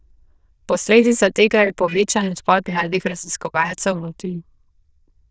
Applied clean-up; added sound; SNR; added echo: neural diffusion model UNIVERSE++.